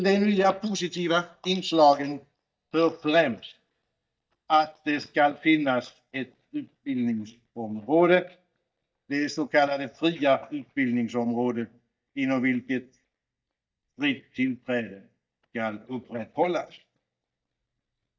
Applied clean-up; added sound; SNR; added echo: neural mask model DeepFilterNet 3.